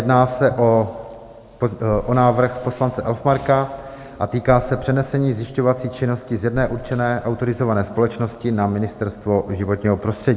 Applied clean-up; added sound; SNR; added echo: none; Boom; 19 dB; none.